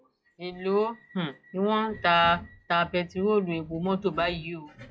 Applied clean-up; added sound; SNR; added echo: classical method log-MMSE.